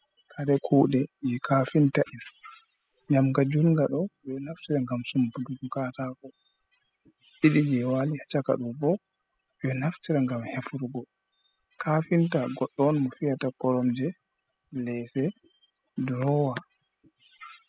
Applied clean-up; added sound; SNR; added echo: classical method spectral subtraction.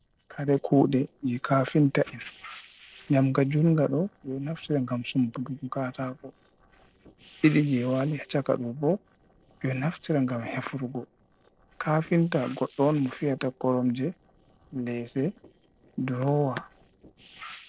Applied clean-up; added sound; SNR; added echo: neural separator model SepFormer DNS4.